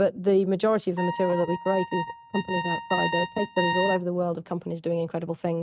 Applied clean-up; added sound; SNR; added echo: neural mask model RNNoise.